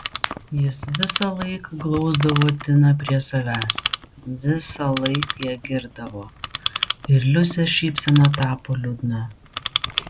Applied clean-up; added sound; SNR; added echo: none; Clock; 9 dB; none.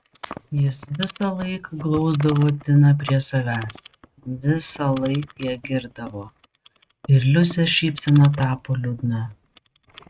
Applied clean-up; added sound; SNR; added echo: neural mask model RNNoise.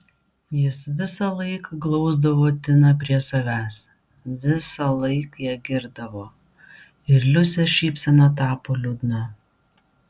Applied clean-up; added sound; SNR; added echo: none; none; none; none.